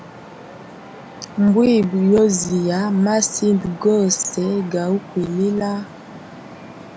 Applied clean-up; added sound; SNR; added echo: none; Traffic noise, roadway noise; 18 dB; none.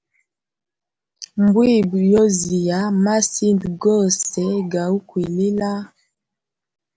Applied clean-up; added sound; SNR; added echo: none; none; none; none.